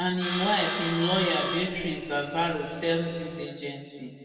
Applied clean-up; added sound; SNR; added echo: none; Sawing; 2 dB; reverberation time 1.9 s.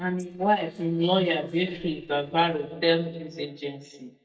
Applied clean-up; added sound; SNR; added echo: neural mask model DeepFilterNet 3.